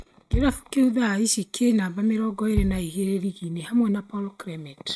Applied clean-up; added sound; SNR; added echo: neural mask model RNNoise.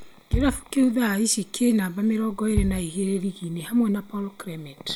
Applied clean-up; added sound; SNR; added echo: none; Bass drum; 9 dB; none.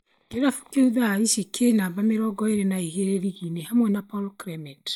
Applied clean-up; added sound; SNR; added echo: neural mask model DeepFilterNet 3.